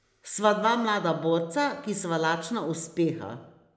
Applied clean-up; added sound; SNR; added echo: none; none; none; none.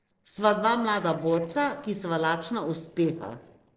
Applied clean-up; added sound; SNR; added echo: neural separator model SepFormer DNS4.